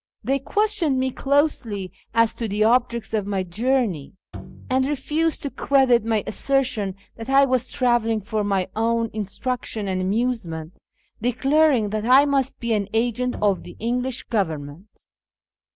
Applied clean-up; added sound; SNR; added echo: none; Bowed string instrument; 17 dB; none.